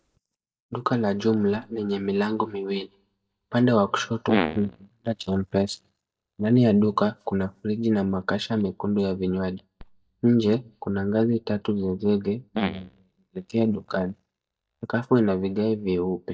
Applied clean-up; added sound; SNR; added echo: neural mask model DeepFilterNet 3.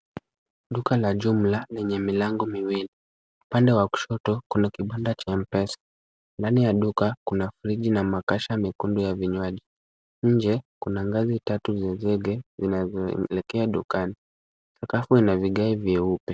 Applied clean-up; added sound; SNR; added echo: none; none; none; none.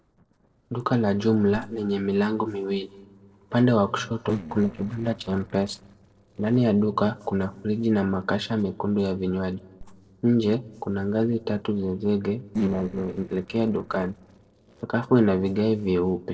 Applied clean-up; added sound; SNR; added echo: neural separator model SepFormer DNS4.